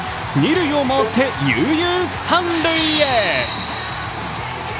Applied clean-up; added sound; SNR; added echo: none; Bowed string instrument; 12 dB; none.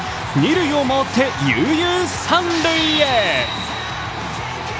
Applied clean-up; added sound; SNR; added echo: none; none; none; none.